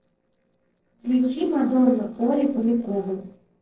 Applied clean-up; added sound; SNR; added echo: neural separator model SepFormer DNS4.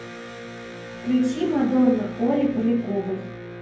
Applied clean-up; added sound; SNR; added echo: none; Electric guitar; 13 dB; reverberation time 0.9 s.